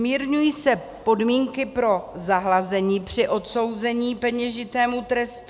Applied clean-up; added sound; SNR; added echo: none; none; none; none.